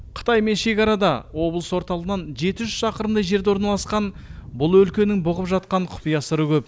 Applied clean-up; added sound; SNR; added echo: none; none; none; none.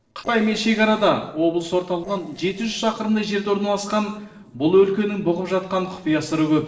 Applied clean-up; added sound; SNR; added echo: neural separator model SepFormer DNS4.